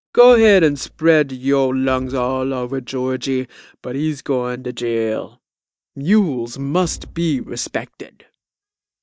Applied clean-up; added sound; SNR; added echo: neural mask model DeepFilterNet 3.